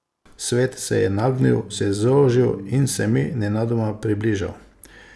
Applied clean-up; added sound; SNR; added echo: none; Organ; 16 dB; none.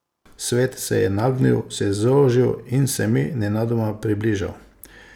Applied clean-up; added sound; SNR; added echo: none; none; none; none.